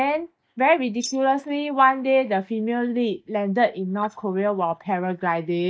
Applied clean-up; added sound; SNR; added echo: neural mask model DeepFilterNet 3.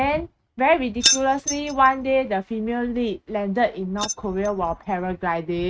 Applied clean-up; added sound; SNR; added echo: neural mask model RNNoise.